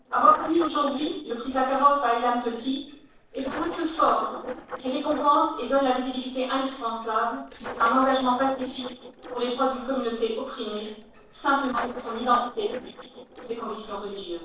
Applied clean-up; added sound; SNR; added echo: neural separator model SepFormer DNS4.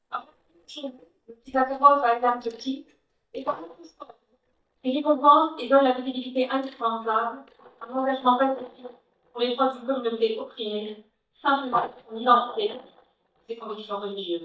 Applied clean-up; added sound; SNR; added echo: neural mask model DeepFilterNet 3.